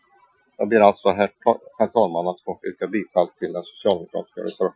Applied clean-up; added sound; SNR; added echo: classical method Wiener filter.